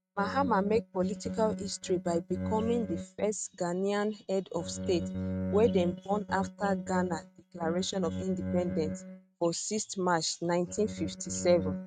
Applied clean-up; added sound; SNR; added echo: neural mask model RNNoise.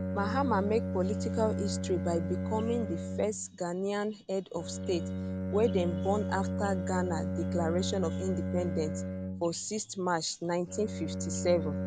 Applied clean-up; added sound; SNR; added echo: none; Bowed string instrument; 2 dB; none.